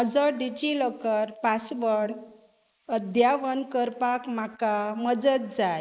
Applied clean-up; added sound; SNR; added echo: neural mask model Resemble Enhance denoiser.